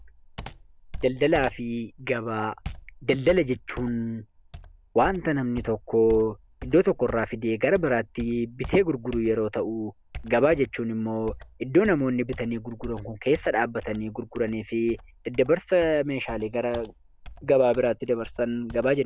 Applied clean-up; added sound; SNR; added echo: none; Computer keyboard; 17 dB; none.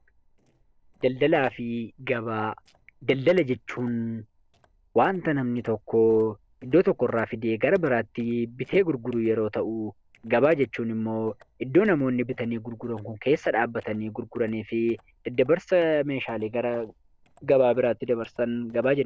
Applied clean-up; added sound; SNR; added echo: neural separator model SepFormer DNS4.